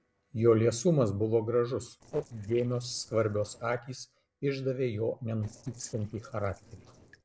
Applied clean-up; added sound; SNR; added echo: neural separator model SepFormer DNS4.